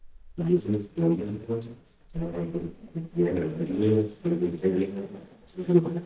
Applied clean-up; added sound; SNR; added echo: neural mask model DeepFilterNet 3.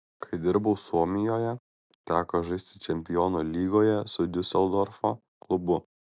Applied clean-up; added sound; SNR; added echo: none; none; none; none.